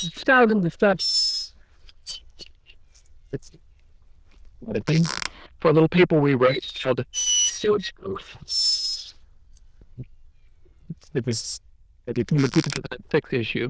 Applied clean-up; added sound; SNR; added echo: neural diffusion model UNIVERSE++.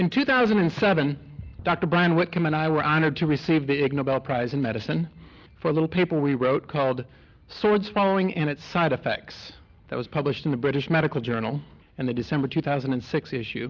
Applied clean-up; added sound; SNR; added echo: none; none; none; none.